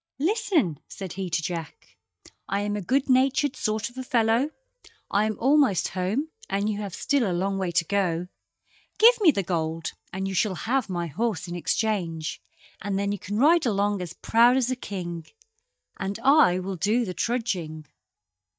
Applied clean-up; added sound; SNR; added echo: neural mask model DeepFilterNet 3.